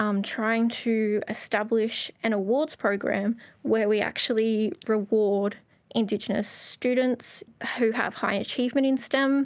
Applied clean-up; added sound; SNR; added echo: none; none; none; none.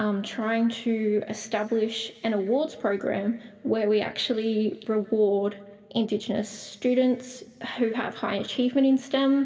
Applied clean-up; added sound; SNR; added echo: none; none; none; reverberation time 2.7 s.